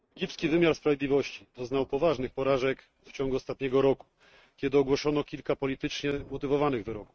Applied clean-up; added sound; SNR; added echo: neural mask model RNNoise.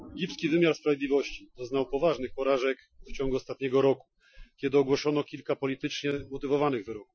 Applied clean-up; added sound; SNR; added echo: classical method Wiener filter.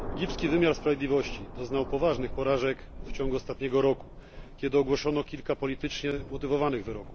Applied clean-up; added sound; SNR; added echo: none; Thunder; 10 dB; none.